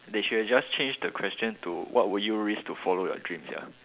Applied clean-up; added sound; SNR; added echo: none; none; none; none.